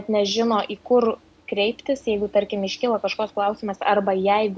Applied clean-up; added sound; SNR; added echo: none; none; none; none.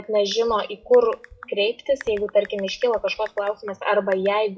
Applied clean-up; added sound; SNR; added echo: classical method WPE with log-MMSE.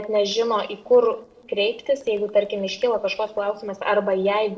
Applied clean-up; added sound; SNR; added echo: neural separator model SepFormer DNS4.